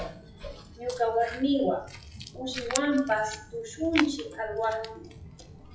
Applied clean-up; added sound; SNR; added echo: classical method WPE with log-MMSE.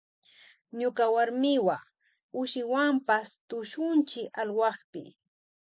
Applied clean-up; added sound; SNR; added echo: none; none; none; none.